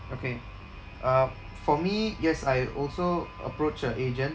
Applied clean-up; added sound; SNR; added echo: none; none; none; none.